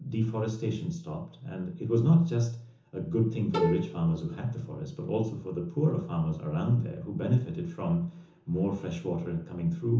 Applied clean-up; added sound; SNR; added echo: none; Bowed string instrument; 4 dB; reverberation time 0.7 s.